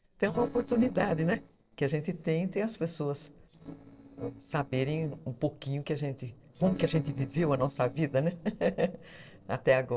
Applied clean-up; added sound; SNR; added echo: neural separator model SepFormer DNS4.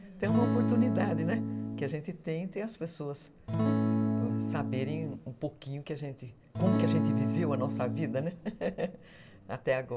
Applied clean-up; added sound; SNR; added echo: none; Acoustic guitar / Strum; -4 dB; reverberation time 1.6 s.